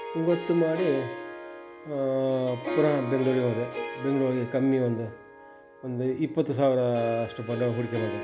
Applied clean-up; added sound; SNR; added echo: none; Harp; 10 dB; none.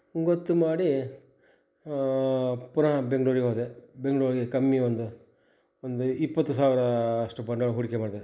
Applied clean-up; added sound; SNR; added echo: none; none; none; none.